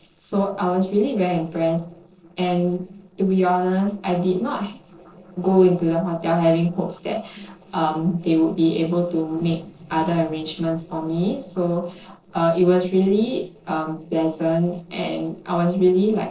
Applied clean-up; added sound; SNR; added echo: neural separator model SepFormer DNS4.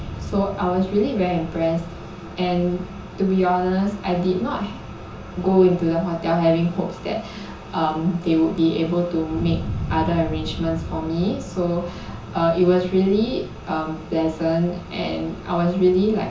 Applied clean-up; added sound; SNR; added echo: none; Thunder; 14 dB; reverberation time 0.6 s.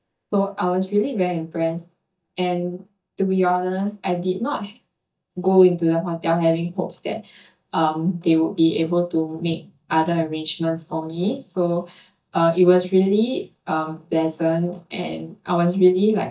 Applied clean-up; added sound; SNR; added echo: neural mask model DeepFilterNet 3.